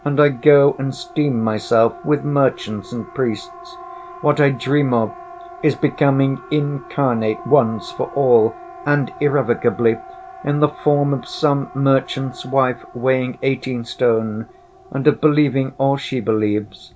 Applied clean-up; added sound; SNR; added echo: none; Siren; 19 dB; none.